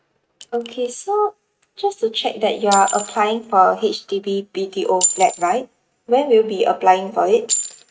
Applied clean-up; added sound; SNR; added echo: neural mask model RNNoise.